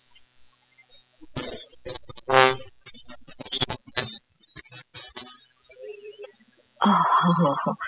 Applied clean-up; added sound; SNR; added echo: classical method spectral subtraction.